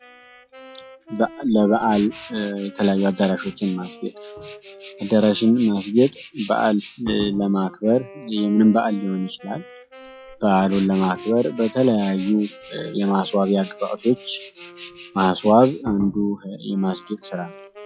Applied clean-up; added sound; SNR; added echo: classical method log-MMSE.